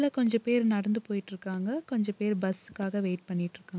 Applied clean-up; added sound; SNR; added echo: none; none; none; none.